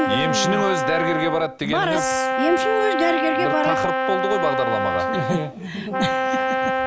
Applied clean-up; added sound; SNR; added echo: none; Brass instrument; -1 dB; none.